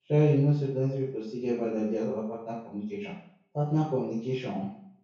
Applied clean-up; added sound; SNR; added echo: none; none; none; reverberation time 0.6 s.